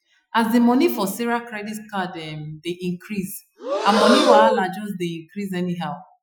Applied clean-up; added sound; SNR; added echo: classical method Wiener filter.